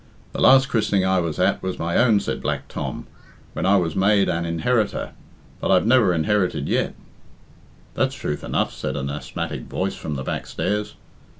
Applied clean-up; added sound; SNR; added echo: none; none; none; none.